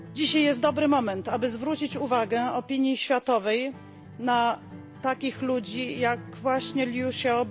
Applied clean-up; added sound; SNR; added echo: none; Acoustic guitar; 16 dB; none.